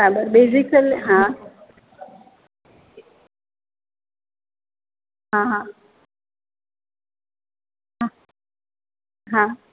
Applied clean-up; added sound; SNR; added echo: none; none; none; none.